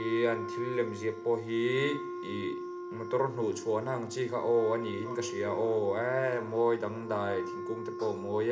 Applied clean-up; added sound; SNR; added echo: none; Wind instrument, woodwind instrument; 8 dB; reverberation time 0.6 s.